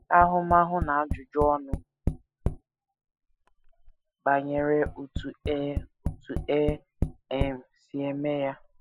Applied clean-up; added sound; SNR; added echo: classical method spectral subtraction.